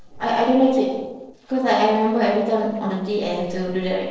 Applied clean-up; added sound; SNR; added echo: neural separator model SepFormer DNS4.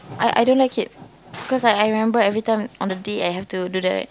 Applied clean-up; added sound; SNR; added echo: none; none; none; none.